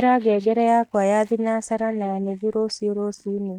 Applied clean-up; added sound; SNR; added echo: neural mask model DeepFilterNet 3.